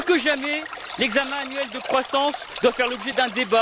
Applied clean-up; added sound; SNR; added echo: none; Stream; 9 dB; none.